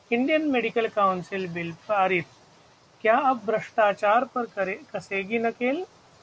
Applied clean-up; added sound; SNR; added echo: none; none; none; none.